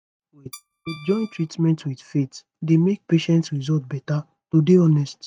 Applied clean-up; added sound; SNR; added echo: neural mask model RNNoise.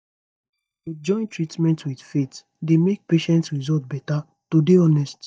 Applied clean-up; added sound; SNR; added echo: neural mask model DeepFilterNet 3.